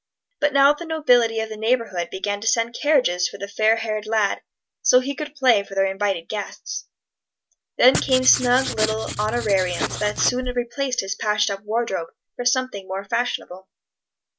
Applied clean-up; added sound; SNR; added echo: none; Writing; 6 dB; none.